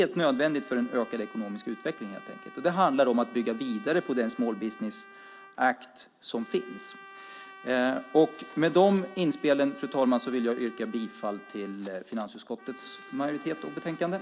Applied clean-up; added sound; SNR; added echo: none; Trumpet; 20 dB; none.